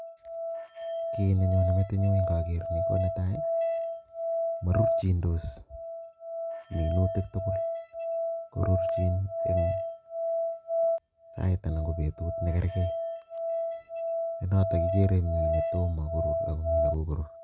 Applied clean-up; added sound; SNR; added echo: none; Musical instrument; 2 dB; none.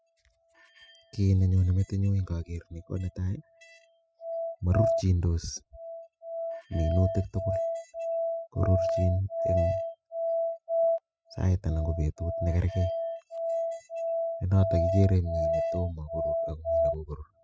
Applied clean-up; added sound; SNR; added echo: classical method spectral subtraction.